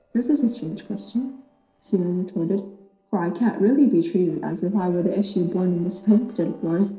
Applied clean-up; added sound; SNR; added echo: neural separator model SepFormer DNS4.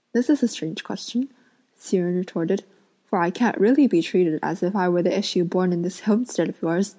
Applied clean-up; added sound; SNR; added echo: none; none; none; none.